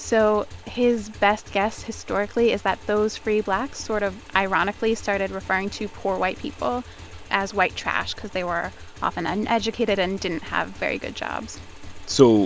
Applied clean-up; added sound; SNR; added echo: none; Motorcycle / Engine; 18 dB; none.